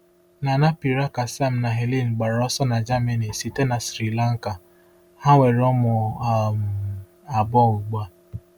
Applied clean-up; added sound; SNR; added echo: none; none; none; none.